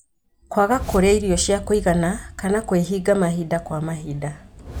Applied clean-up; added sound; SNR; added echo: none; Whoosh, swoosh, swish; 14 dB; none.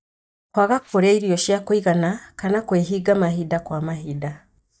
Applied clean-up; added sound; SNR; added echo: neural mask model DeepFilterNet 3.